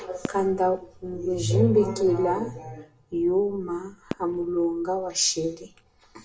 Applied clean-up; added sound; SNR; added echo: none; Fireworks; 18 dB; reverberation time 0.2 s.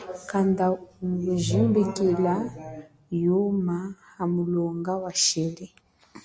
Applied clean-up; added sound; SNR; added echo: none; none; none; none.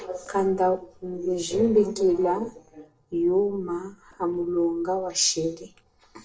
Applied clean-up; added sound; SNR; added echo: neural separator model SepFormer DNS4.